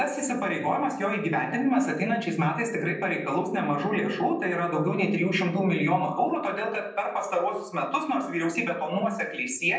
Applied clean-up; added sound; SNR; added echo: none; none; none; reverberation time 0.6 s.